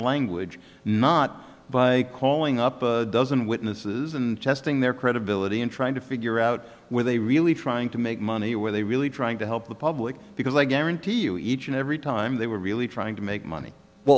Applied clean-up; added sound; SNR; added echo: none; none; none; none.